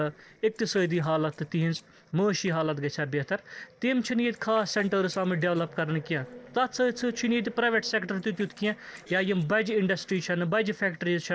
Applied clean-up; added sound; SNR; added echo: neural separator model SepFormer DNS4.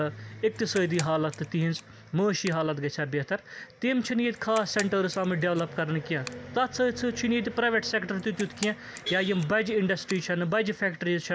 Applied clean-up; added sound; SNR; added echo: none; Camera; 19 dB; none.